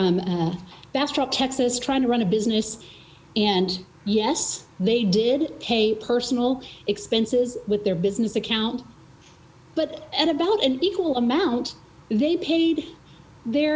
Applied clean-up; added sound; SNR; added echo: none; none; none; none.